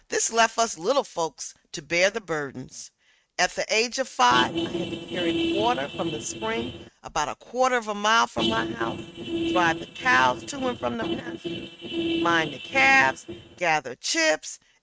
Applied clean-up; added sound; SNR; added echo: neural mask model RNNoise.